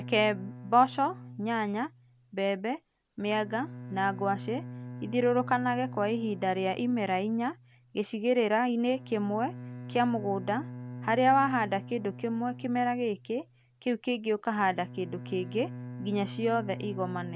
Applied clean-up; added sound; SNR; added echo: none; Bowed string instrument; 13 dB; none.